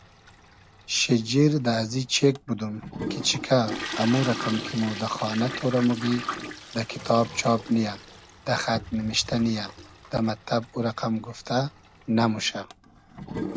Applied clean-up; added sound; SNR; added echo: none; Toilet flush; 12 dB; none.